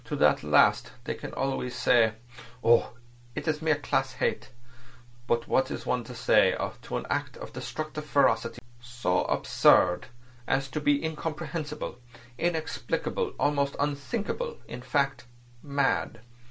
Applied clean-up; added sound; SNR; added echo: none; none; none; none.